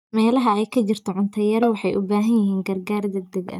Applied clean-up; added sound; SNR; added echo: neural mask model DeepFilterNet 3.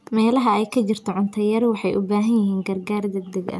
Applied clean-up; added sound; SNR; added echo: none; none; none; none.